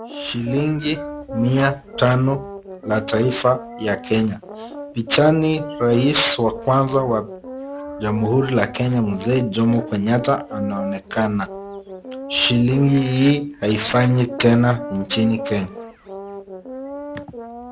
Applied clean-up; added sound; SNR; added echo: none; Brass instrument; 12 dB; none.